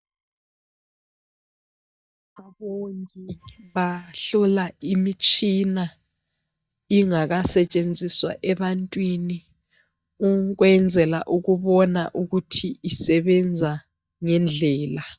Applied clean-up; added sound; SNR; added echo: neural mask model DeepFilterNet 3.